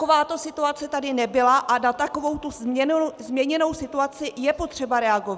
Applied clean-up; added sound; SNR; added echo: none; none; none; none.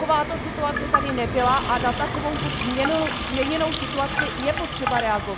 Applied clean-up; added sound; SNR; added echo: none; Sink (filling or washing) / Water tap, faucet; 1 dB; none.